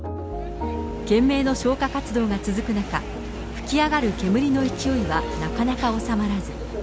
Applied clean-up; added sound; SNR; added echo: none; none; none; none.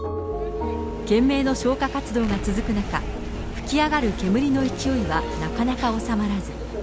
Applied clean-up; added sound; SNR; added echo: none; Explosion + Chink, clink; 11 dB; none.